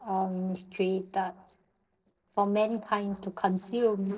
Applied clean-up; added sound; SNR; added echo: neural separator model SepFormer DNS4.